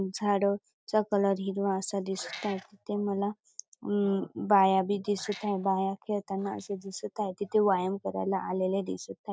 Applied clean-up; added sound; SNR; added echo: neural mask model DeepFilterNet 3.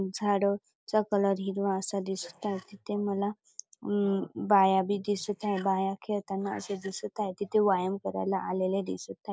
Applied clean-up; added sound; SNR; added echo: neural mask model Resemble Enhance denoiser.